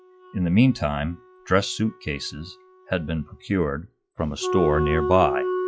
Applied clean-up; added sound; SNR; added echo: classical method log-MMSE.